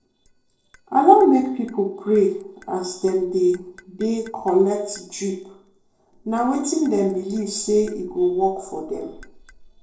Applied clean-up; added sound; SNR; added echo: neural separator model SepFormer DNS4.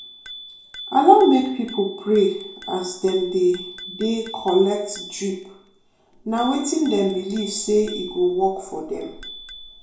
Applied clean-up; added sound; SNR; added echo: none; Bicycle bell; 17 dB; reverberation time 0.5 s.